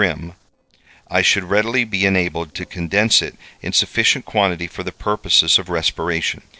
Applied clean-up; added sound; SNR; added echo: neural separator model SepFormer DNS4.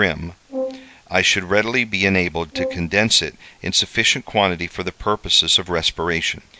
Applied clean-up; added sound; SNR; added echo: none; Brass instrument; 12 dB; none.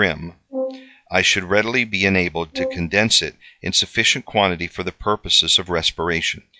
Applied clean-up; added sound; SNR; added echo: classical method log-MMSE.